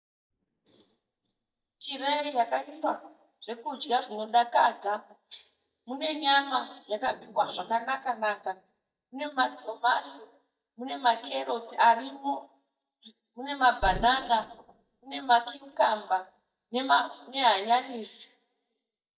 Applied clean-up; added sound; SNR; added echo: neural mask model DeepFilterNet 3.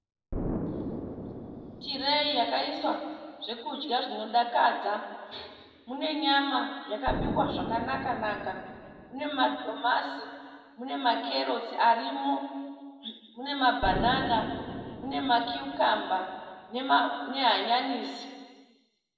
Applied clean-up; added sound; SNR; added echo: none; Explosion; 10 dB; reverberation time 1.5 s.